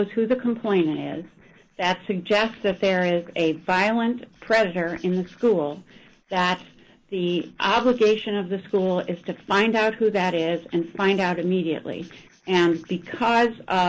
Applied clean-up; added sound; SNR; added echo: neural mask model Resemble Enhance denoiser.